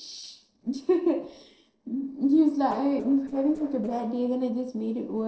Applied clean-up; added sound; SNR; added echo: neural separator model SepFormer DNS4.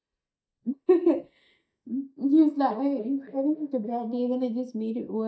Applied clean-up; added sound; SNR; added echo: neural mask model DeepFilterNet 3.